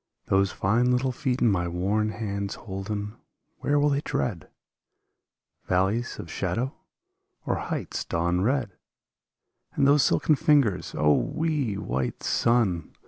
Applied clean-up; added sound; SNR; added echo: none; none; none; none.